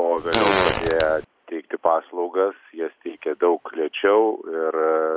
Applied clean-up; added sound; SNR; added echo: none; Fart; 0 dB; none.